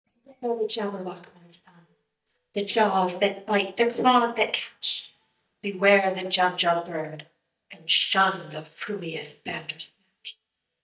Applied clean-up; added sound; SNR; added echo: neural mask model DeepFilterNet 3.